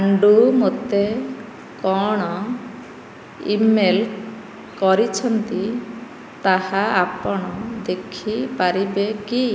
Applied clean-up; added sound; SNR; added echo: none; none; none; none.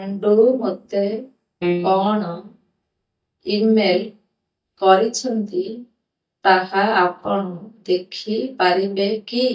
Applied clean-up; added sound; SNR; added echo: neural mask model DeepFilterNet 3.